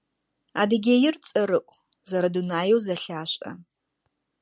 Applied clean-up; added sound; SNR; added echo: none; none; none; none.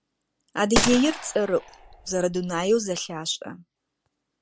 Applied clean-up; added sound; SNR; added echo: none; Gunshot, gunfire; 4 dB; none.